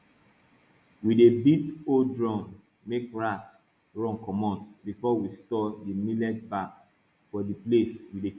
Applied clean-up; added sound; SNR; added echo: none; none; none; none.